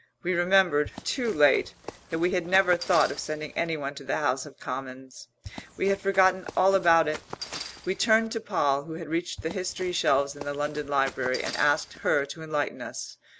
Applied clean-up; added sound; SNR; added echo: none; Run; 15 dB; none.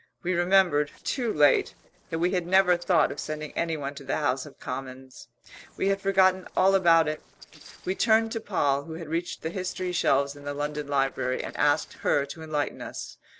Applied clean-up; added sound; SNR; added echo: neural separator model SepFormer DNS4.